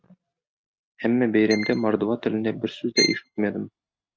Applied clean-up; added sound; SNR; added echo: neural mask model RNNoise.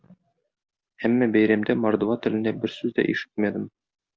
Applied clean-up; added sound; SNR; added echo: none; none; none; none.